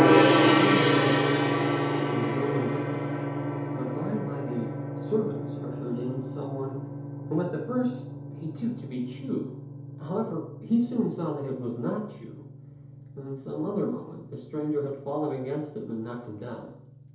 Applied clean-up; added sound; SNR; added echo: none; Gong; -4 dB; reverberation time 0.8 s.